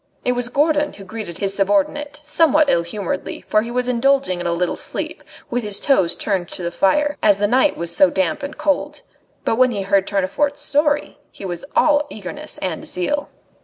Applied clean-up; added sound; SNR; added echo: none; none; none; none.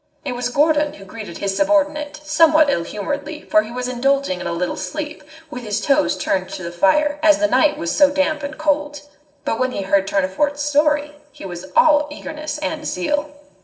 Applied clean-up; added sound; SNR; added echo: none; none; none; reverberation time 0.6 s.